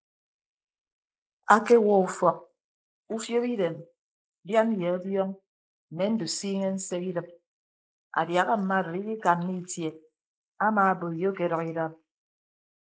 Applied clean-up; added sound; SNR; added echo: neural mask model Resemble Enhance denoiser.